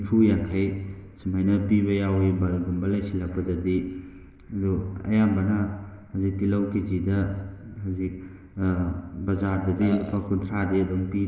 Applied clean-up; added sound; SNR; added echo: none; Burping, eructation; 12 dB; reverberation time 1.4 s.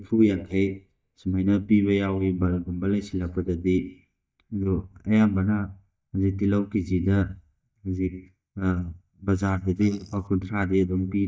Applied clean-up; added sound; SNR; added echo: neural mask model DeepFilterNet 3.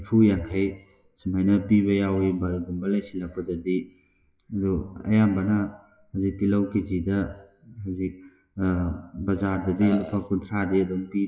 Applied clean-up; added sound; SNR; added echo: classical method WPE with log-MMSE.